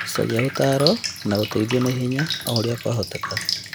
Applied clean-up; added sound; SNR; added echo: none; Drip; 7 dB; none.